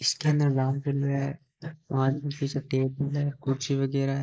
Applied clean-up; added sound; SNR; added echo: neural mask model Resemble Enhance denoiser.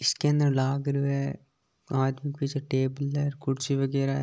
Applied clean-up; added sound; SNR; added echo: none; none; none; none.